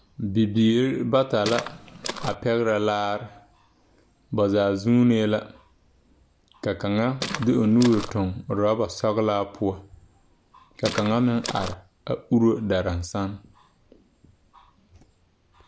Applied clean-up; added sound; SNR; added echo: none; Walk, footsteps; 8 dB; none.